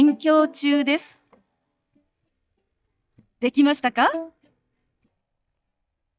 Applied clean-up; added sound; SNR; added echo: neural mask model DeepFilterNet 3.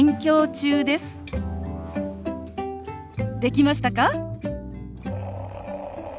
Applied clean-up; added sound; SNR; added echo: none; none; none; none.